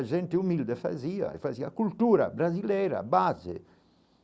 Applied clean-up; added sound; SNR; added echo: none; none; none; none.